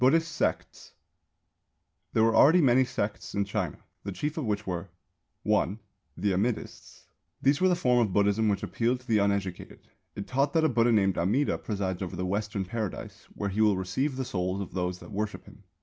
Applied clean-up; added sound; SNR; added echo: none; none; none; none.